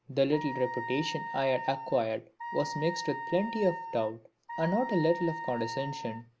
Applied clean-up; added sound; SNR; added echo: none; Wind instrument, woodwind instrument; 8 dB; none.